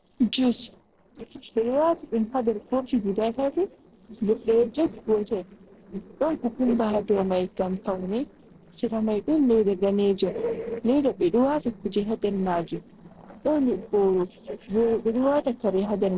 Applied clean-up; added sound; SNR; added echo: neural separator model SepFormer DNS4.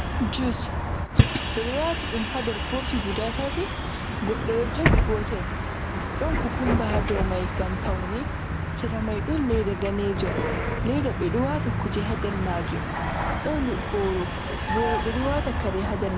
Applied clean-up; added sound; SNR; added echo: none; Bus; -3 dB; none.